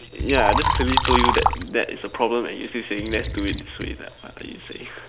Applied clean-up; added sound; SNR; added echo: none; Liquid; 0 dB; none.